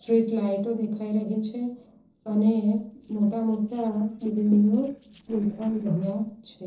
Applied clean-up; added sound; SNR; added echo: neural separator model SepFormer DNS4.